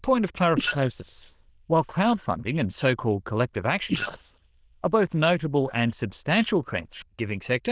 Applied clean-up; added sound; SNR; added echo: neural diffusion model UNIVERSE++.